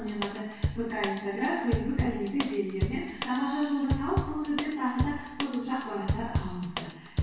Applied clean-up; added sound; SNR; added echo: none; Drum kit; 3 dB; reverberation time 1.1 s.